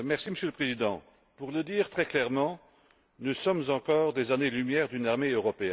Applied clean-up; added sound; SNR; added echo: none; none; none; none.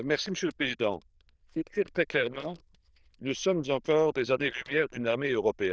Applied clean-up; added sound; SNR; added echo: neural diffusion model UNIVERSE++.